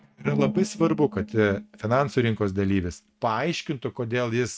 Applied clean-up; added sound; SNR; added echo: neural mask model RNNoise.